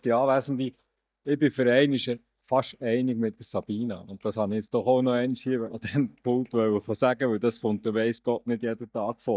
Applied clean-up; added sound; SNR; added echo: neural mask model DeepFilterNet 3.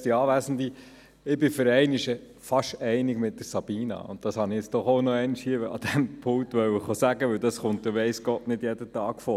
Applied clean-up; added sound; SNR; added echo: none; none; none; none.